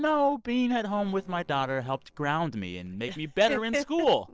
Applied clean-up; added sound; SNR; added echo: neural separator model SepFormer DNS4.